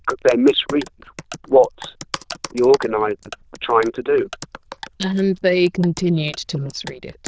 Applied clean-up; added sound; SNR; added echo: neural diffusion model UNIVERSE++.